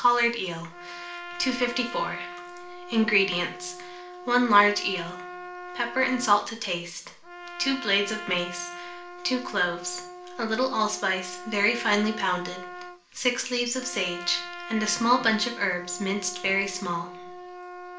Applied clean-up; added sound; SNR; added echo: none; Trumpet; 13 dB; reverberation time 0.4 s.